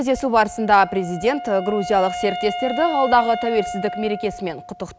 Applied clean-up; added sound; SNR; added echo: none; Wind instrument, woodwind instrument; 9 dB; none.